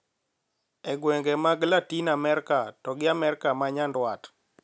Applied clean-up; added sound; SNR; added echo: none; none; none; none.